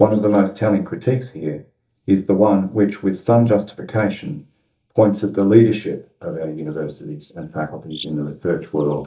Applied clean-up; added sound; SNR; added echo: neural mask model DeepFilterNet 3.